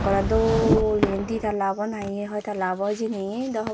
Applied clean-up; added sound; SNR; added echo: none; Whoosh, swoosh, swish / Fireworks; 4 dB; none.